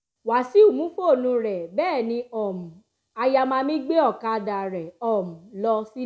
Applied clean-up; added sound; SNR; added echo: none; none; none; none.